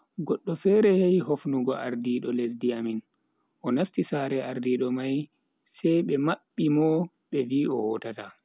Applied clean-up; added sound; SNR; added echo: none; none; none; none.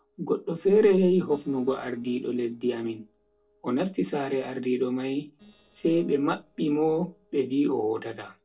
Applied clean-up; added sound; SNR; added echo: neural separator model SepFormer DNS4.